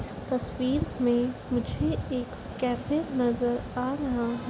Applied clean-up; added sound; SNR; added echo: none; none; none; none.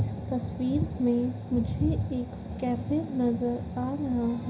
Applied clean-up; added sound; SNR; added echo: none; none; none; reverberation time 0.5 s.